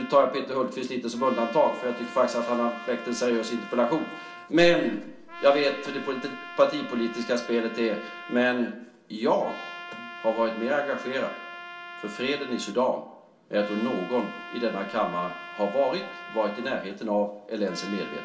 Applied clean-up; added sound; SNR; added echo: none; Trumpet; 14 dB; reverberation time 0.3 s.